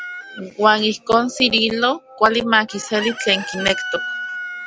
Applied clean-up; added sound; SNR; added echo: none; Chicken, rooster; 12 dB; none.